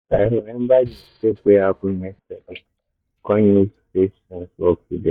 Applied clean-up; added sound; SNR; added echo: neural mask model DeepFilterNet 3.